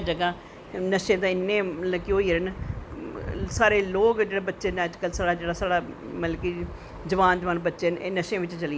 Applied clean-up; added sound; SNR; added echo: none; none; none; none.